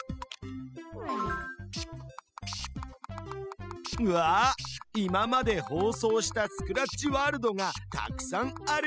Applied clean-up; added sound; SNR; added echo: classical method spectral subtraction.